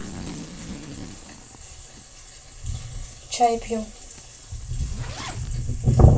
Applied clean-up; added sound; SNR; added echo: none; Zipper (clothing); 17 dB; reverberation time 0.2 s.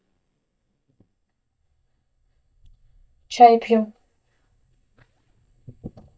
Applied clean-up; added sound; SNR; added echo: neural mask model DeepFilterNet 3.